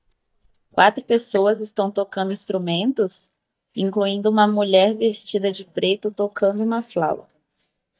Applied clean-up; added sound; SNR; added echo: neural mask model DeepFilterNet 3.